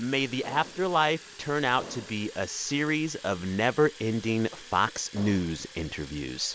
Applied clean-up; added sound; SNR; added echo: none; Fill (with liquid) / Water tap, faucet + Explosion; 17 dB; none.